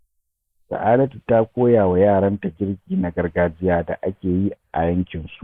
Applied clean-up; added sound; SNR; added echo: neural mask model Resemble Enhance denoiser.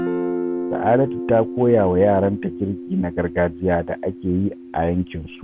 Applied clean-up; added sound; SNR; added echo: none; Guitar; 8 dB; none.